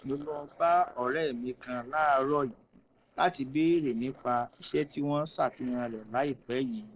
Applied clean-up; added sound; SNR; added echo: neural separator model SepFormer DNS4.